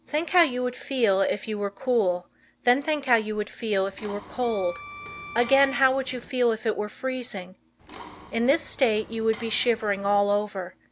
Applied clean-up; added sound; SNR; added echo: none; Wind instrument, woodwind instrument + Mechanisms; 17 dB; none.